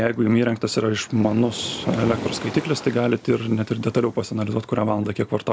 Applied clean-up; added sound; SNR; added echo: none; Waves, surf; 15 dB; none.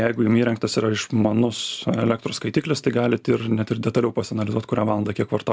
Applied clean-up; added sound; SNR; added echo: none; none; none; none.